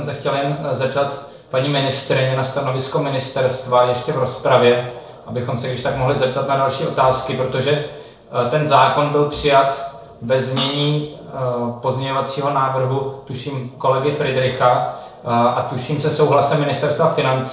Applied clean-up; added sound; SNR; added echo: neural separator model SepFormer DNS4.